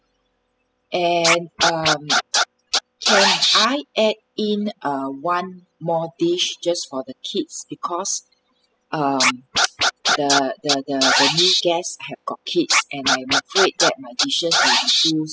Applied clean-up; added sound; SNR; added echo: classical method spectral subtraction.